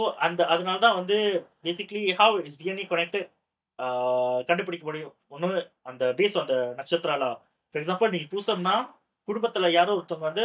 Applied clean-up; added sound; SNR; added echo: neural mask model DeepFilterNet 3.